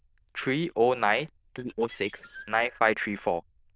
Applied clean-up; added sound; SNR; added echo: neural diffusion model UNIVERSE++.